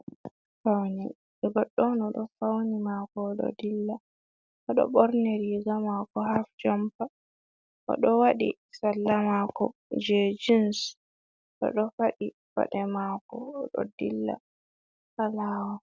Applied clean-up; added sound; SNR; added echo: none; none; none; none.